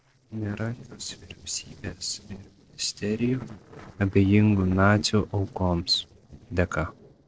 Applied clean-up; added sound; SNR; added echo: neural separator model SepFormer DNS4.